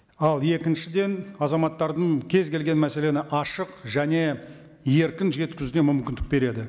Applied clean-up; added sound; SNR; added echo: none; none; none; none.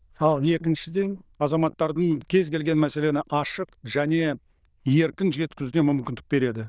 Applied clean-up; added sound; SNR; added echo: neural diffusion model UNIVERSE++.